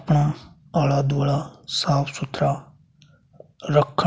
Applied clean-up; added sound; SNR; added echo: none; none; none; none.